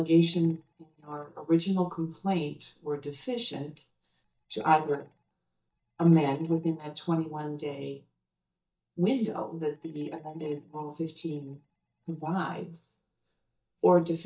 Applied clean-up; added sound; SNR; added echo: neural mask model DeepFilterNet 3.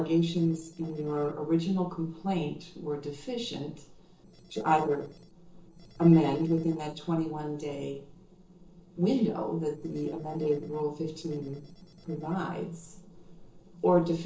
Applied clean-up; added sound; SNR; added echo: neural separator model SepFormer DNS4.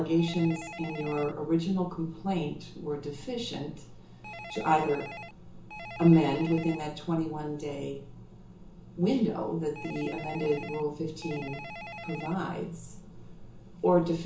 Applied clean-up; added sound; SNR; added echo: none; Telephone; 16 dB; reverberation time 0.7 s.